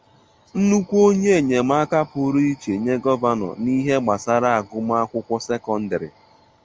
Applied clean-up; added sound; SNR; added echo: none; none; none; none.